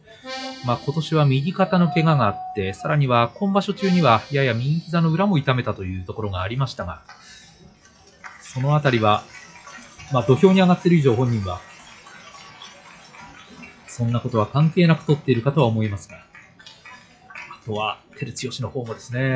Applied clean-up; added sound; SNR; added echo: classical method WPE with log-MMSE.